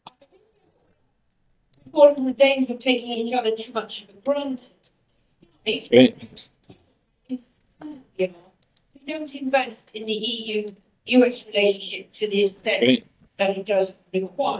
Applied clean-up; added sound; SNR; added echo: neural mask model DeepFilterNet 3.